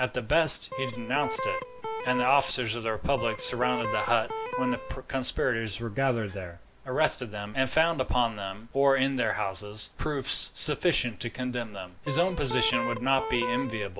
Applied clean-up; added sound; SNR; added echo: none; Electric guitar; 5 dB; none.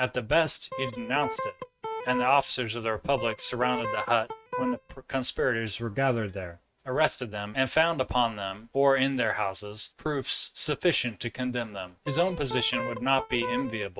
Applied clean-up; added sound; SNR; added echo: neural mask model RNNoise.